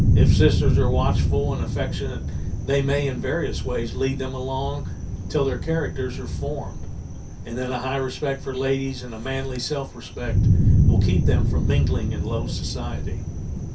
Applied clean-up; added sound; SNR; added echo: none; Thunder; -5 dB; reverberation time 0.3 s.